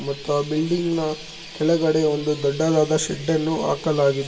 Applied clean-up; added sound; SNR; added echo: none; Chirp, tweet; 18 dB; reverberation time 1.7 s.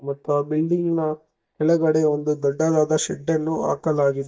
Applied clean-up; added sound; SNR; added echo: neural mask model DeepFilterNet 3.